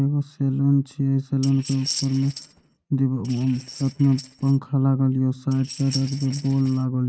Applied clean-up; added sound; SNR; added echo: neural mask model RNNoise.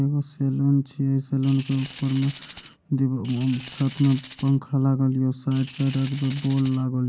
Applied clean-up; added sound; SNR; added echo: none; Tambourine; 2 dB; none.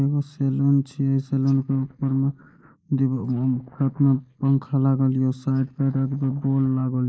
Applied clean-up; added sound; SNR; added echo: neural mask model Resemble Enhance denoiser.